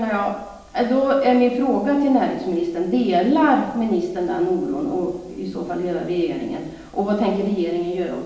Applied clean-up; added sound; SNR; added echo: none; none; none; reverberation time 0.9 s.